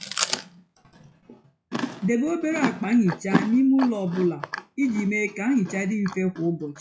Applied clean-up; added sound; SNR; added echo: classical method WPE with log-MMSE.